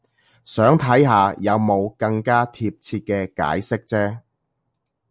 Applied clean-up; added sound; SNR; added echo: none; none; none; none.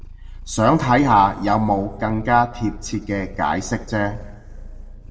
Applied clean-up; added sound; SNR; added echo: none; Purr; 14 dB; reverberation time 1.4 s.